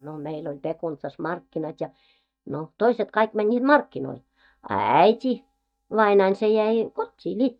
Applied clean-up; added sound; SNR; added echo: neural mask model DeepFilterNet 3.